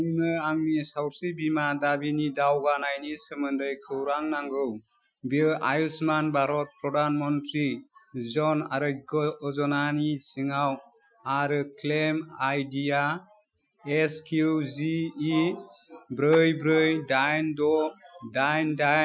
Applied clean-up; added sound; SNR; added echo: classical method Wiener filter.